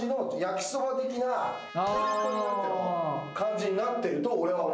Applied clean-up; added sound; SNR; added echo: none; Trumpet; 18 dB; none.